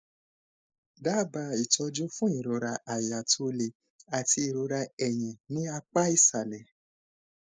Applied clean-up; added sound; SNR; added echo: neural mask model Resemble Enhance denoiser.